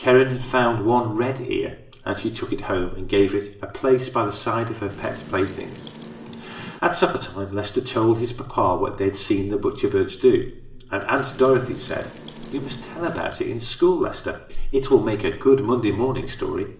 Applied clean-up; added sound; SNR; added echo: none; Wind; 16 dB; reverberation time 1.5 s.